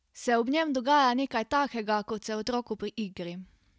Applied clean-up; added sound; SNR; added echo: none; none; none; none.